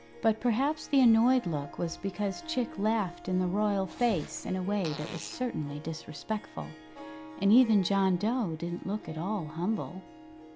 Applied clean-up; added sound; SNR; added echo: none; Harp + Fart; 17 dB; none.